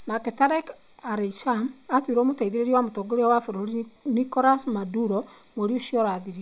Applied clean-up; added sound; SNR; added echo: none; none; none; none.